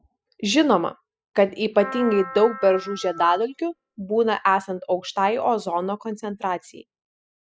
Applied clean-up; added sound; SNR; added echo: classical method spectral subtraction.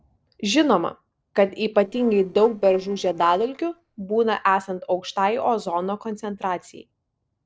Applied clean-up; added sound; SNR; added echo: neural separator model SepFormer DNS4.